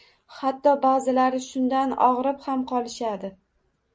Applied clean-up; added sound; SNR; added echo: none; none; none; none.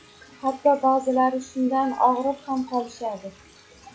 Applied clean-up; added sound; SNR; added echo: classical method log-MMSE.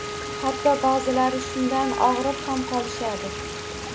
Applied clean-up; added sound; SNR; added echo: none; Wind instrument, woodwind instrument + Stream; 6 dB; none.